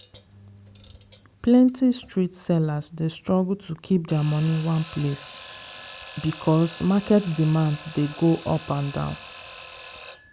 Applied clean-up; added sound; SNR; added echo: none; Alarm / Clock; 20 dB; none.